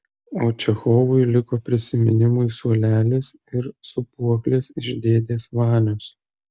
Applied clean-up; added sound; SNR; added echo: none; none; none; none.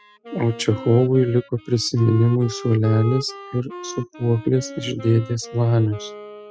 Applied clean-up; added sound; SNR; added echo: classical method spectral subtraction.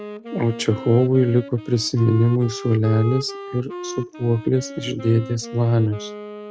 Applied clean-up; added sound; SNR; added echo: none; Wind instrument, woodwind instrument; 13 dB; none.